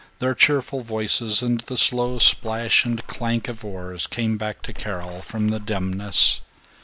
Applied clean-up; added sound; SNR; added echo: none; Splash, splatter; 6 dB; none.